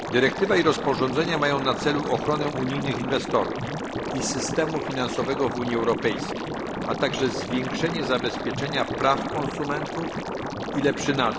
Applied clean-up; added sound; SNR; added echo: none; Liquid; 4 dB; none.